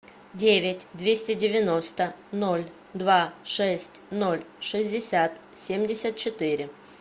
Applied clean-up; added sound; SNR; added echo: none; none; none; none.